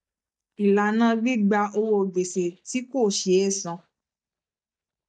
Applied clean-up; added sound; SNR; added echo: neural mask model DeepFilterNet 3.